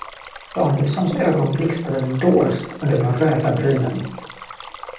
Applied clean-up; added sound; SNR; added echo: none; Stream; 17 dB; reverberation time 0.6 s.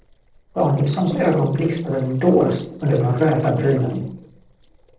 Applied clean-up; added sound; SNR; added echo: neural separator model SepFormer DNS4.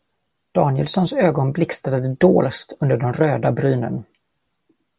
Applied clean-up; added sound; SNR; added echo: none; none; none; none.